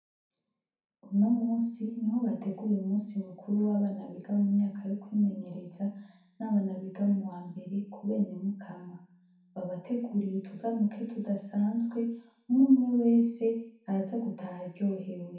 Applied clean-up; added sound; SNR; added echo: none; none; none; reverberation time 0.6 s.